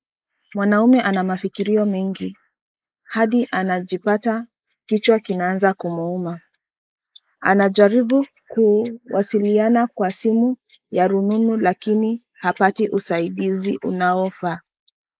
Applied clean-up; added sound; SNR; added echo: neural mask model Resemble Enhance denoiser.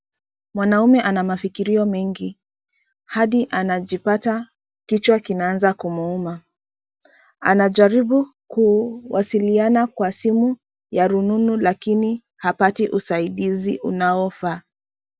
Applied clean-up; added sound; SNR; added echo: none; none; none; none.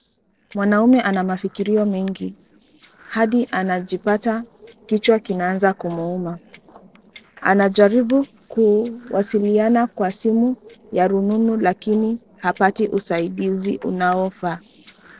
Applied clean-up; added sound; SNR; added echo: neural separator model SepFormer DNS4.